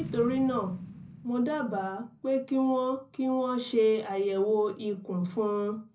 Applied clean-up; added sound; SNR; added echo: none; Boom; 19 dB; reverberation time 0.4 s.